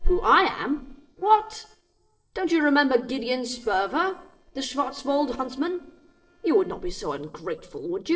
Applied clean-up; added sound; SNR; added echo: neural separator model SepFormer DNS4.